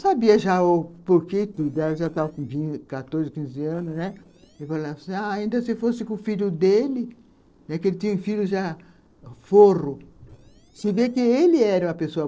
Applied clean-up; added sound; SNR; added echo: neural separator model SepFormer DNS4.